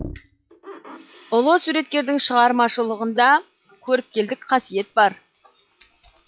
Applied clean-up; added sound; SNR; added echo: classical method log-MMSE.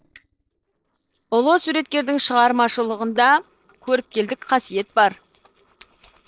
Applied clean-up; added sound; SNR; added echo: neural separator model SepFormer DNS4.